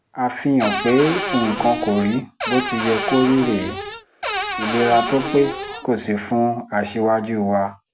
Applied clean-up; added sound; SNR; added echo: none; Cupboard open or close / Door; 3 dB; none.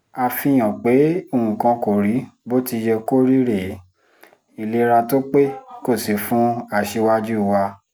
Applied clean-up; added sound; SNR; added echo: none; none; none; none.